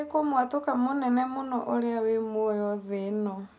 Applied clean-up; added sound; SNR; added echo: none; none; none; none.